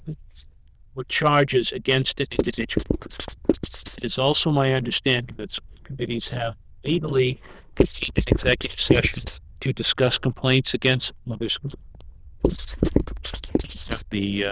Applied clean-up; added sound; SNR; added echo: neural diffusion model UNIVERSE++.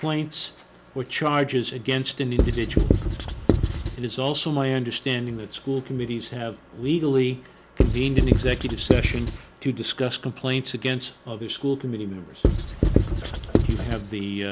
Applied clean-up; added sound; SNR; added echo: none; Writing; -4 dB; none.